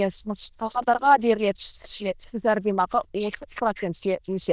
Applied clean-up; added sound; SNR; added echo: neural diffusion model UNIVERSE++.